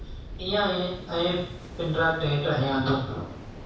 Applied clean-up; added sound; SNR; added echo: none; Waves, surf; 13 dB; reverberation time 0.7 s.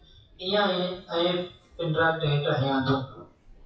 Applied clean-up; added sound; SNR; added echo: classical method WPE with log-MMSE.